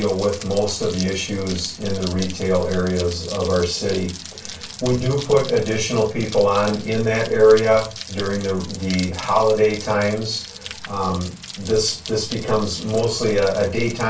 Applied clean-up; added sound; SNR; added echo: none; Rain; 15 dB; reverberation time 0.2 s.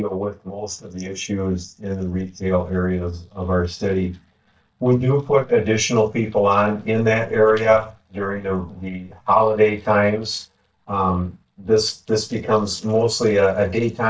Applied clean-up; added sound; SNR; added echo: neural mask model DeepFilterNet 3.